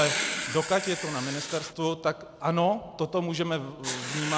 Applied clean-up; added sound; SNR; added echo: none; Writing; 7 dB; none.